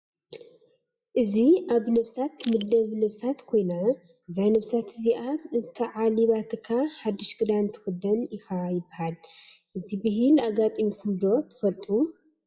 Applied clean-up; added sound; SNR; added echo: classical method WPE with log-MMSE.